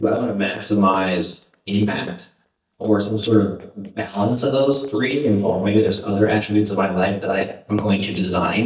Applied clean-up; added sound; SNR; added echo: neural mask model DeepFilterNet 3.